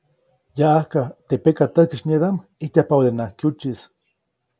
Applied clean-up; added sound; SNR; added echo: none; none; none; none.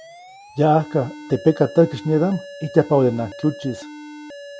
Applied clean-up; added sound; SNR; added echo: none; Alarm; 17 dB; none.